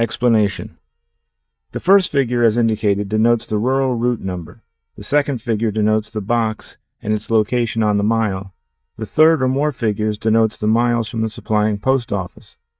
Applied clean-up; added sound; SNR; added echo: neural mask model DeepFilterNet 3.